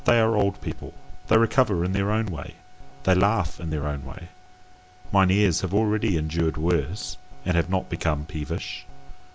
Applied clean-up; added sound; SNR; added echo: none; none; none; none.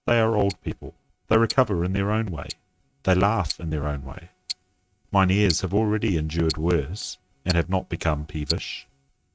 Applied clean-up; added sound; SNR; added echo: neural mask model RNNoise.